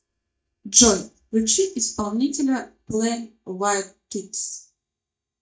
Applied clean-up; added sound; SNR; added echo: neural mask model DeepFilterNet 3.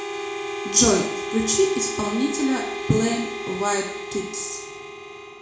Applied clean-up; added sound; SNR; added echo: none; Harmonica; 6 dB; reverberation time 0.6 s.